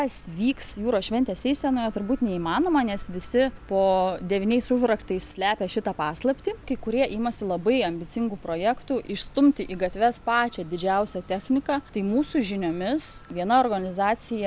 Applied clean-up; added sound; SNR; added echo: none; none; none; none.